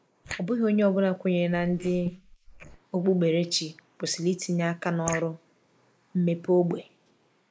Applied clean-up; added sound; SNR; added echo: neural mask model Resemble Enhance denoiser.